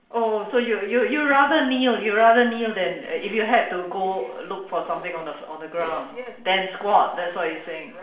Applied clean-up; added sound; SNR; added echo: none; none; none; reverberation time 0.6 s.